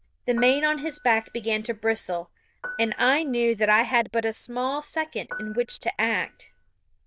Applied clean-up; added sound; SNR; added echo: neural diffusion model UNIVERSE++.